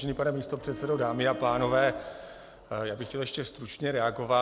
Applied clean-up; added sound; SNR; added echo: none; Bowed string instrument; 12 dB; none.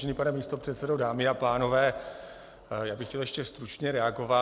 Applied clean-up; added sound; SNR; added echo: none; none; none; none.